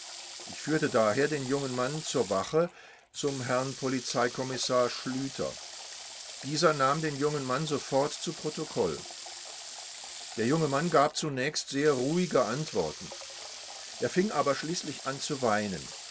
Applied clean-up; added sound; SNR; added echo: none; Water tap, faucet / Water; 13 dB; none.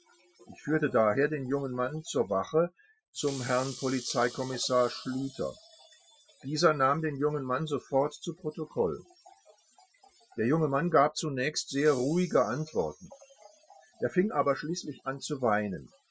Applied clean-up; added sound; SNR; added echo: classical method Wiener filter.